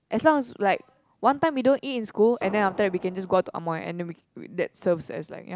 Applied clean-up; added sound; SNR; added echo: none; Fireworks; 16 dB; none.